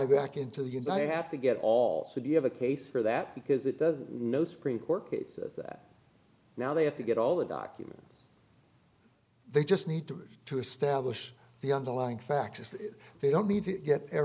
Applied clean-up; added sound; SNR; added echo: none; none; none; none.